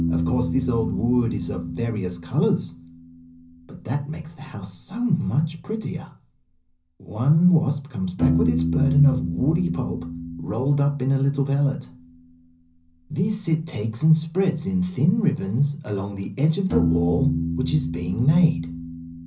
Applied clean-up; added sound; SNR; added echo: none; Piano; 6 dB; reverberation time 0.5 s.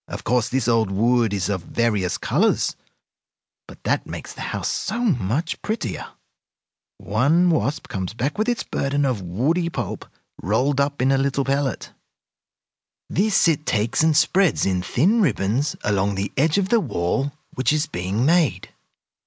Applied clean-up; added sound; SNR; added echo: none; none; none; none.